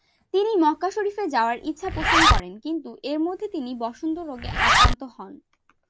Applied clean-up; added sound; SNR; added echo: none; Zipper (clothing); -2 dB; none.